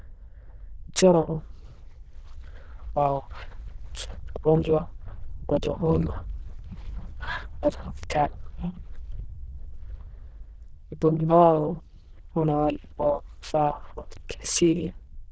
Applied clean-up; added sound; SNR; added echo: neural diffusion model UNIVERSE++.